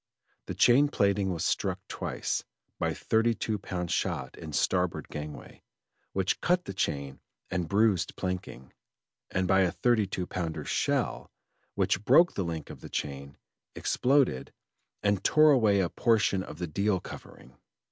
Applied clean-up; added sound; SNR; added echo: none; none; none; none.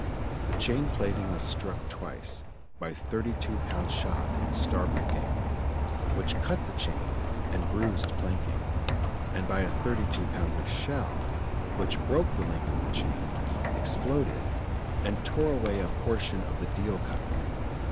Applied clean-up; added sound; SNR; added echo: none; Rain; -5 dB; none.